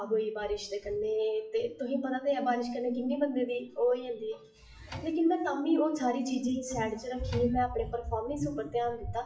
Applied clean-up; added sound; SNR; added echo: classical method WPE with log-MMSE.